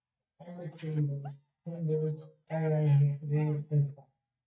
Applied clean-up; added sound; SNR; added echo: neural mask model DeepFilterNet 3.